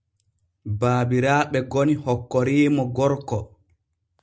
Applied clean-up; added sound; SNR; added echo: none; none; none; none.